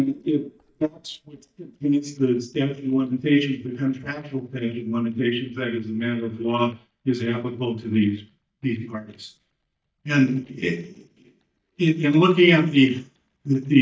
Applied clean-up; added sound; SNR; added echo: neural mask model DeepFilterNet 3.